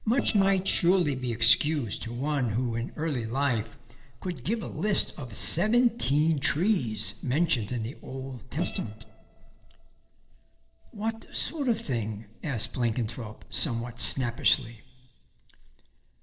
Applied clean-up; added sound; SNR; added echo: neural separator model SepFormer DNS4.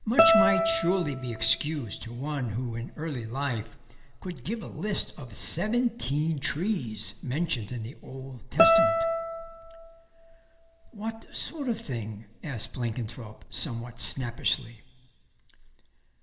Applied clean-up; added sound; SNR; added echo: none; Guitar; -3 dB; reverberation time 2.4 s.